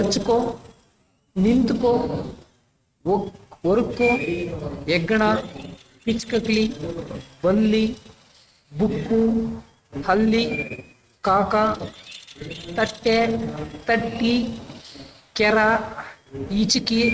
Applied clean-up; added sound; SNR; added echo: neural mask model RNNoise.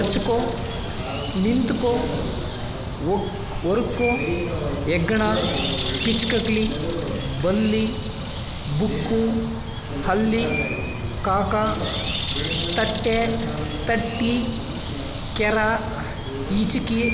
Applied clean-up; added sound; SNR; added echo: none; Bird; 4 dB; none.